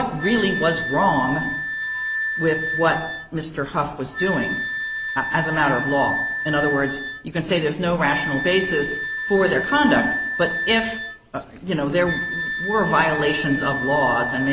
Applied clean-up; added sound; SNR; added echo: none; Wind instrument, woodwind instrument; 5 dB; none.